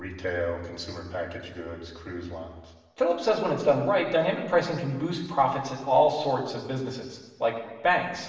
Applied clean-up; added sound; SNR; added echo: none; none; none; reverberation time 1.1 s.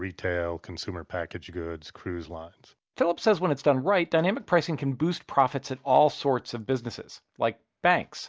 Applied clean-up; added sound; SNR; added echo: none; none; none; none.